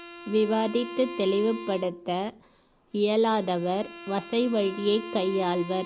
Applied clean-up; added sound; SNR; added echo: none; Bowed string instrument; 13 dB; none.